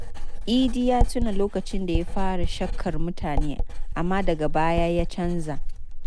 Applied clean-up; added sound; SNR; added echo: none; Writing; -2 dB; none.